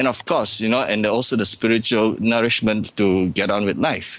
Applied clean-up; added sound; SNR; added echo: none; none; none; none.